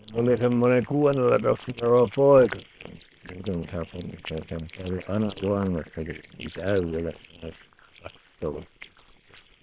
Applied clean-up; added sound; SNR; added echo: neural separator model SepFormer WHAM!.